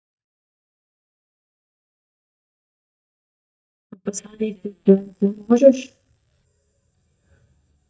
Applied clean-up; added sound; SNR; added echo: neural mask model DeepFilterNet 3.